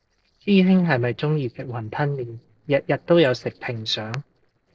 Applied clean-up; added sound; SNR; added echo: neural separator model SepFormer DNS4.